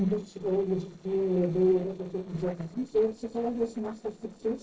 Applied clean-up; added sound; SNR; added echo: neural separator model SepFormer DNS4.